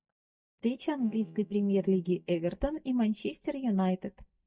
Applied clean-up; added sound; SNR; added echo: neural mask model DeepFilterNet 3.